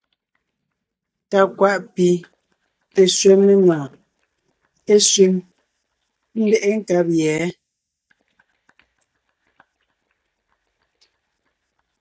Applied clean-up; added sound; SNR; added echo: neural mask model DeepFilterNet 3.